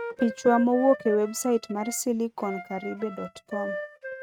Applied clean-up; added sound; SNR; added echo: neural mask model RNNoise.